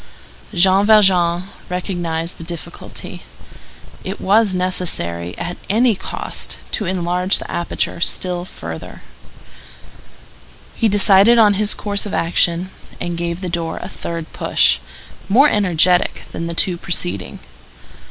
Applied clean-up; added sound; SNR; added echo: none; none; none; none.